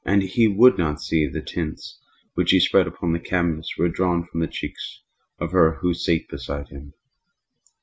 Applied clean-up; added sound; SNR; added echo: none; none; none; none.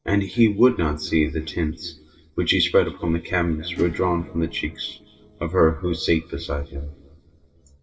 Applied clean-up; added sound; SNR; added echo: neural separator model SepFormer DNS4.